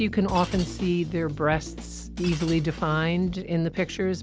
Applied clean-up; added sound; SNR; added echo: none; Shatter; 19 dB; none.